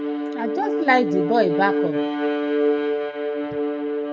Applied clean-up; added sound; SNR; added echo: neural mask model RNNoise.